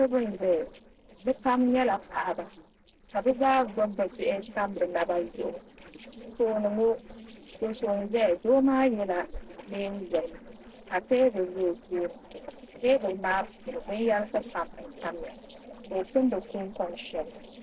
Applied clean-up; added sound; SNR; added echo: neural separator model SepFormer DNS4.